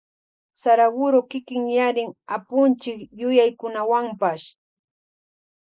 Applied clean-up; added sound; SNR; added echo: neural mask model Resemble Enhance denoiser.